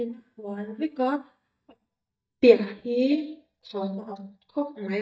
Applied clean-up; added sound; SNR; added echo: neural mask model DeepFilterNet 3.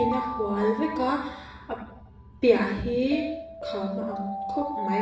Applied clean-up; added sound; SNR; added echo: none; Alarm; 7 dB; reverberation time 0.7 s.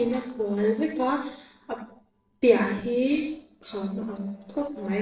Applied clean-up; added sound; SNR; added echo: neural separator model SepFormer DNS4.